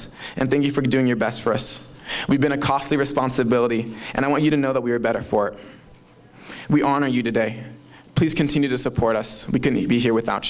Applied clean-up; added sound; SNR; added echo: none; none; none; none.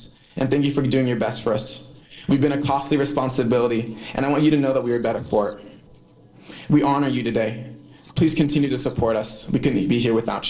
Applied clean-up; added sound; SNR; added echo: neural separator model SepFormer DNS4.